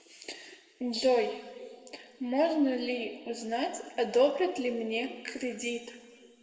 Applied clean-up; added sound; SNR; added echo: none; none; none; reverberation time 1.6 s.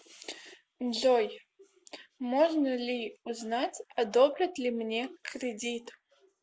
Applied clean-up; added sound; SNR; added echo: none; none; none; none.